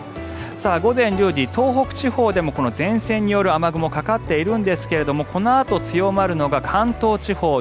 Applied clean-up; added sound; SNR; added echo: none; none; none; none.